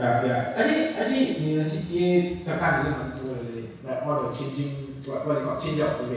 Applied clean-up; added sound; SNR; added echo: none; none; none; reverberation time 1.1 s.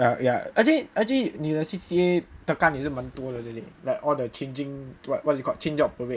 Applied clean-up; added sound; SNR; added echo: none; none; none; none.